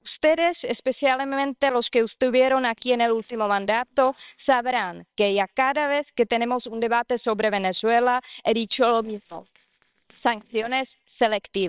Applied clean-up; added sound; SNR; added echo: neural separator model SepFormer WHAMR!.